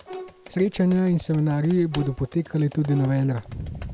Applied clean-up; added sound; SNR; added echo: none; Bowed string instrument + Computer keyboard; 17 dB; none.